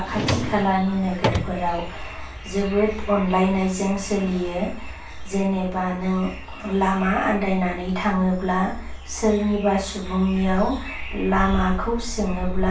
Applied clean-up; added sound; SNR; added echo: none; Drawer open or close; 5 dB; reverberation time 0.3 s.